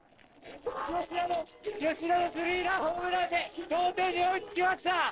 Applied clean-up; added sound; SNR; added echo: neural separator model SepFormer DNS4.